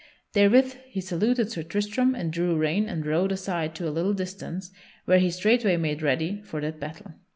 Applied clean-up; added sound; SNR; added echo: none; none; none; none.